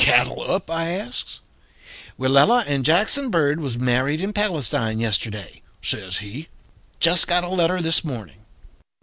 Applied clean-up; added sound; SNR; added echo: none; none; none; none.